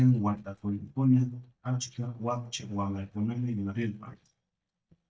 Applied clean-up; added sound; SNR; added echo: neural mask model DeepFilterNet 3.